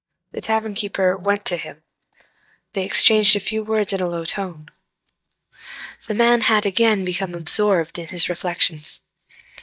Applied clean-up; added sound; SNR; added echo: neural mask model DeepFilterNet 3.